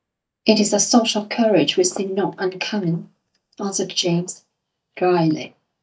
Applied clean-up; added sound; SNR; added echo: neural mask model DeepFilterNet 3.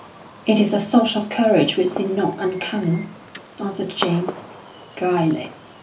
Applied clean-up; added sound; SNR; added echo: none; Fireworks; 15 dB; reverberation time 0.3 s.